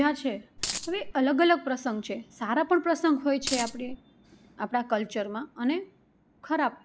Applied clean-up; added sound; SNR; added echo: none; Coin (dropping); 6 dB; none.